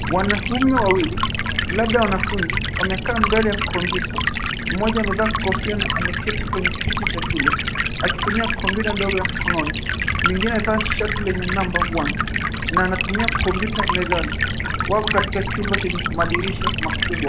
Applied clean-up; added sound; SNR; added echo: none; Stream; -2 dB; none.